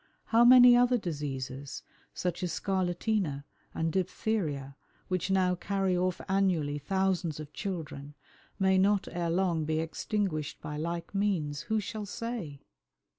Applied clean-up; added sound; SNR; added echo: none; none; none; none.